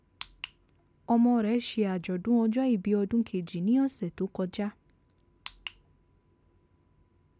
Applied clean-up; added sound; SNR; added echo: none; none; none; none.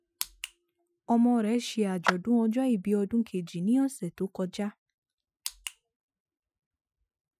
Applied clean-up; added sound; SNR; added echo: classical method Wiener filter.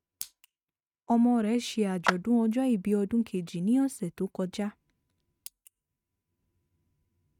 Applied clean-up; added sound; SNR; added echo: neural mask model RNNoise.